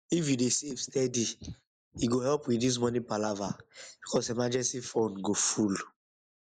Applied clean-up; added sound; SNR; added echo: neural mask model Resemble Enhance denoiser.